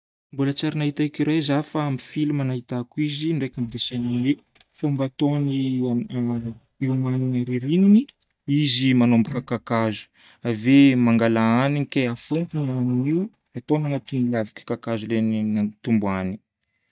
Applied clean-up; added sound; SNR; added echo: neural mask model DeepFilterNet 3.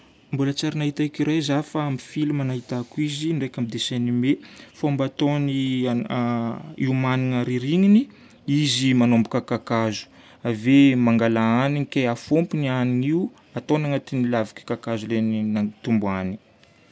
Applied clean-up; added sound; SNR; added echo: none; none; none; none.